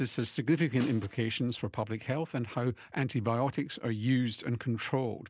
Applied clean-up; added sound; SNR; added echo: none; Snare drum; 20 dB; none.